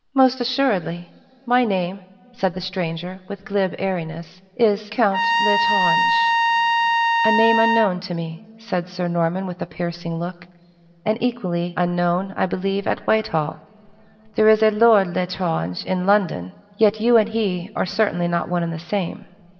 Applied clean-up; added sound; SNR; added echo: none; Trumpet; -2 dB; reverberation time 2.0 s.